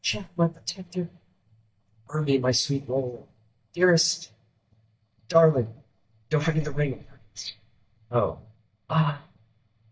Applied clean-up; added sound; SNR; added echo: neural mask model DeepFilterNet 3.